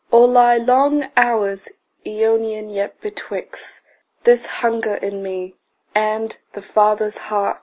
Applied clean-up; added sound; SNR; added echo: none; none; none; none.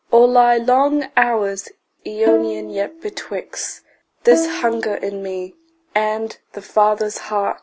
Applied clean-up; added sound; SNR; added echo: none; Bowed string instrument; 8 dB; none.